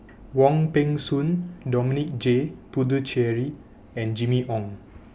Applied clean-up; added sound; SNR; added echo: none; none; none; none.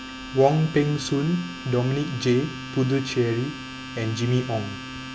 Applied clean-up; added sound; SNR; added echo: none; Domestic sounds, home sounds; 12 dB; none.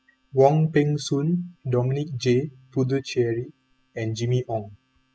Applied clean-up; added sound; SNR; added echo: classical method spectral subtraction.